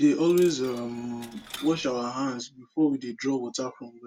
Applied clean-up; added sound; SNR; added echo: none; Coin (dropping); 19 dB; none.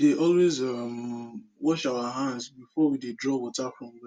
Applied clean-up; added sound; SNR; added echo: none; none; none; none.